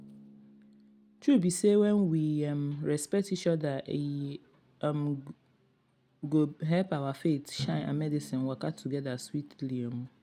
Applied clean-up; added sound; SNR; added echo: none; Drum; 20 dB; none.